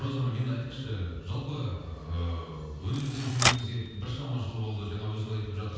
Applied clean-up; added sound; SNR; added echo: none; Typewriter; 2 dB; reverberation time 1.2 s.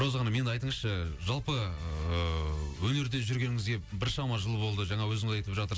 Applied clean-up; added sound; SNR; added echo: none; none; none; none.